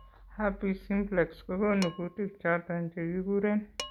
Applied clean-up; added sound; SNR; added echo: none; Dishes, pots, and pans; 18 dB; none.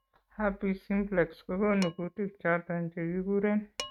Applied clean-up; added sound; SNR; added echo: neural mask model RNNoise.